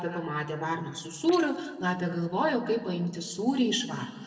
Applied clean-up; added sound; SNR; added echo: neural separator model SepFormer DNS4.